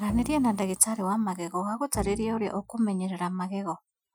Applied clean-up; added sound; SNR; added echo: classical method Wiener filter.